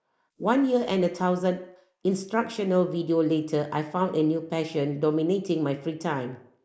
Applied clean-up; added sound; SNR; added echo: neural mask model Resemble Enhance denoiser.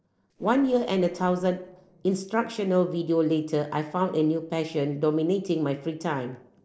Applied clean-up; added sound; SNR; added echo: neural separator model SepFormer DNS4.